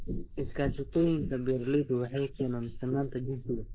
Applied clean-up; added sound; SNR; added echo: neural mask model Resemble Enhance denoiser.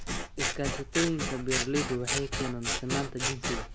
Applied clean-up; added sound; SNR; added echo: none; Scissors; -1 dB; none.